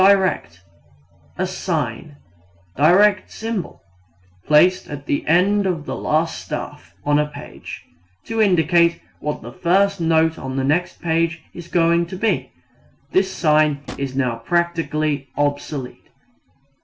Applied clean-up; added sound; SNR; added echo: none; Drawer open or close; 18 dB; none.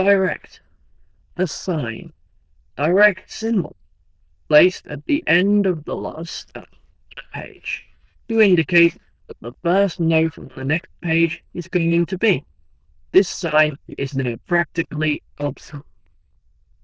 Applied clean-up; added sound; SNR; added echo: neural diffusion model UNIVERSE++.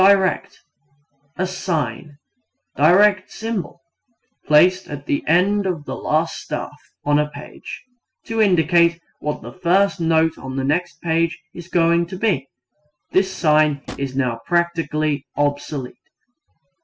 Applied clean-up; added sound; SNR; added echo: classical method spectral subtraction.